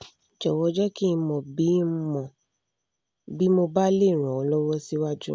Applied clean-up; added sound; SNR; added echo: none; none; none; none.